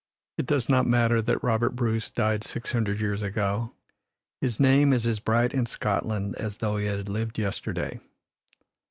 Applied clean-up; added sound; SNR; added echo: none; none; none; none.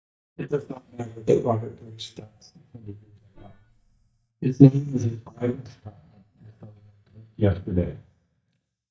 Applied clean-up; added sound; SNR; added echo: neural mask model DeepFilterNet 3.